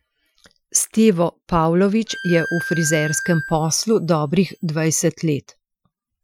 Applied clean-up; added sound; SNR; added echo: classical method Wiener filter.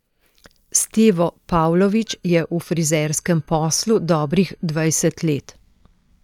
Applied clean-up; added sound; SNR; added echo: neural mask model DeepFilterNet 3.